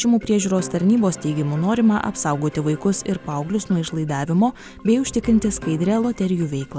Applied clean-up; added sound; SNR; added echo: none; none; none; none.